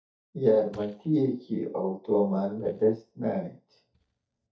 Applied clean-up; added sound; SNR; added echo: neural mask model DeepFilterNet 3.